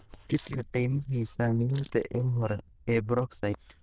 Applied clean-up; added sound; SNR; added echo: neural diffusion model UNIVERSE++.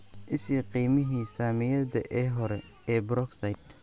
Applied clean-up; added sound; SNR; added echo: none; none; none; none.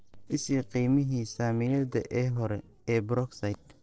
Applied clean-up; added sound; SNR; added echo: neural separator model SepFormer DNS4.